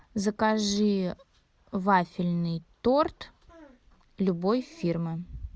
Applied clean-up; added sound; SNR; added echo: none; none; none; none.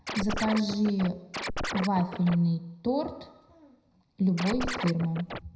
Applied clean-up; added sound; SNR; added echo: none; Scratching (performance technique); 6 dB; reverberation time 0.7 s.